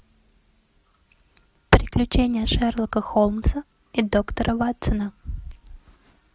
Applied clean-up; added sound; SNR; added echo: none; none; none; none.